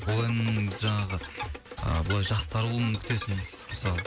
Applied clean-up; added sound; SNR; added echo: none; Bowed string instrument; 11 dB; none.